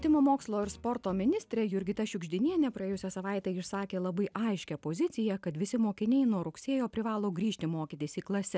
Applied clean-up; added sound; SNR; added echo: none; none; none; none.